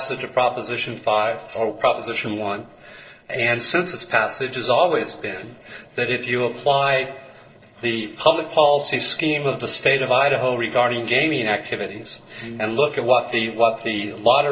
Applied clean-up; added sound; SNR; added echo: neural separator model SepFormer DNS4.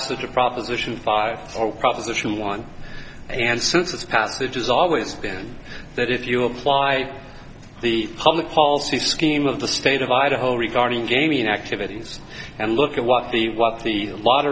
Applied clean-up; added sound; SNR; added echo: none; none; none; none.